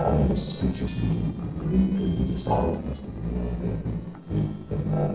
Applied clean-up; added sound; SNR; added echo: neural separator model SepFormer DNS4.